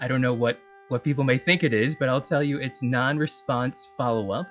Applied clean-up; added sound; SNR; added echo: classical method log-MMSE.